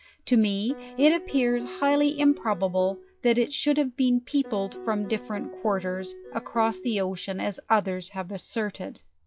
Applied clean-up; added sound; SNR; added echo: classical method log-MMSE.